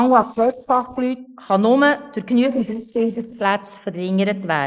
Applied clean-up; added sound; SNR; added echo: neural mask model Resemble Enhance denoiser.